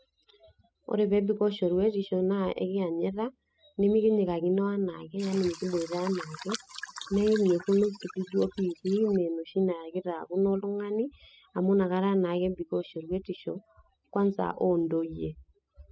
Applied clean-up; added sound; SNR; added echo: classical method spectral subtraction.